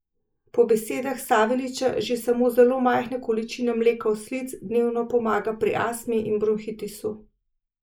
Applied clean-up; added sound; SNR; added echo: neural mask model Resemble Enhance denoiser.